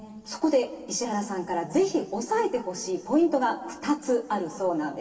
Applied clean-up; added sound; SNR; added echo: none; none; none; reverberation time 2.0 s.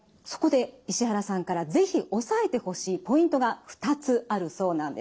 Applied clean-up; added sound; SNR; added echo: none; none; none; none.